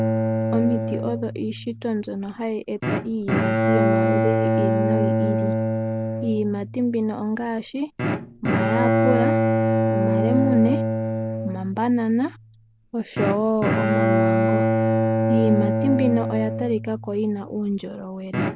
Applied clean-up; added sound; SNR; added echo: none; Bowed string instrument; -3 dB; none.